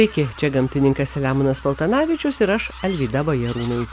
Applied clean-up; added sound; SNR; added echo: none; Bird vocalization, bird call, bird song; 20 dB; none.